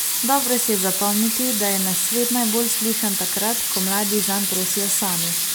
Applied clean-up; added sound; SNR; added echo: none; Sink (filling or washing) / Water tap, faucet; -2 dB; none.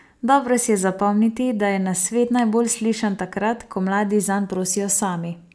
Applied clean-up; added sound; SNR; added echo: none; none; none; none.